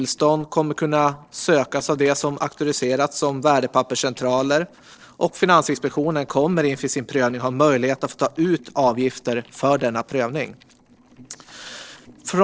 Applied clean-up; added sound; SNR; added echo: neural separator model SepFormer DNS4.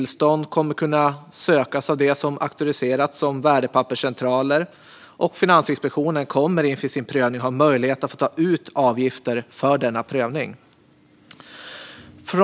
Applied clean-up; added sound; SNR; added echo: none; none; none; none.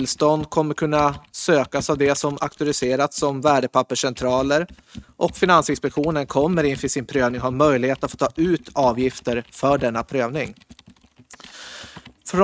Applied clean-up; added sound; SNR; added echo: neural mask model RNNoise.